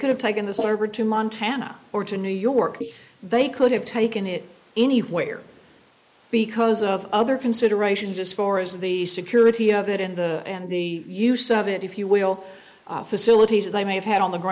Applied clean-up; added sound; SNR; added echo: neural mask model Resemble Enhance denoiser.